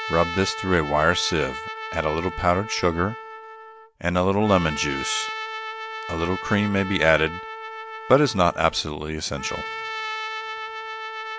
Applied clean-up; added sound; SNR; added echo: none; Trumpet; 9 dB; none.